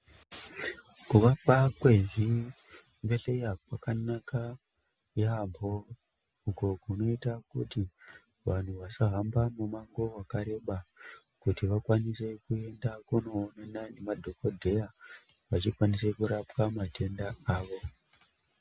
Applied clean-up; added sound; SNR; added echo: none; none; none; none.